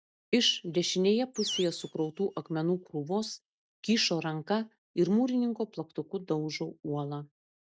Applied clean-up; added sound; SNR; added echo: none; Animal; 14 dB; none.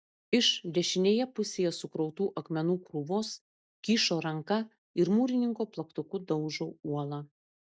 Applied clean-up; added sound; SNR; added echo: none; none; none; none.